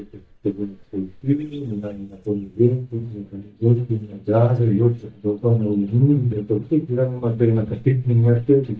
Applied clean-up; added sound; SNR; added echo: neural mask model DeepFilterNet 3.